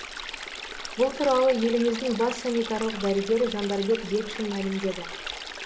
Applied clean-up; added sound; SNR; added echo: none; Stream; 10 dB; none.